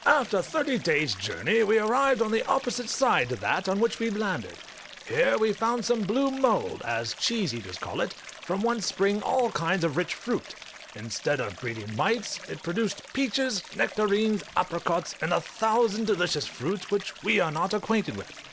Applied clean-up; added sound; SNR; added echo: none; Stream; 18 dB; none.